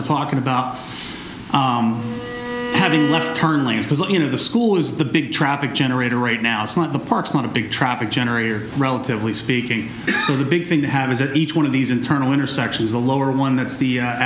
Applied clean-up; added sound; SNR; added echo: none; Bowed string instrument; 9 dB; none.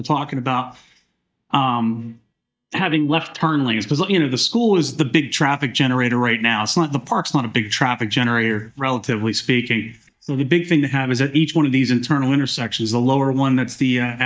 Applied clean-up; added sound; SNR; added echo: neural mask model DeepFilterNet 3.